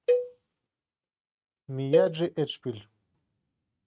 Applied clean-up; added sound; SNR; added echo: neural mask model RNNoise.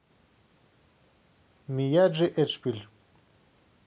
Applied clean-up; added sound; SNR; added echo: none; none; none; none.